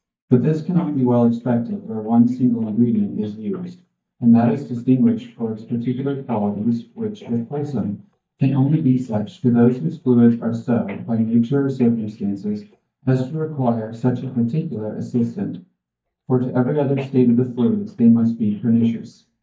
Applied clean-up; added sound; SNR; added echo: neural mask model DeepFilterNet 3.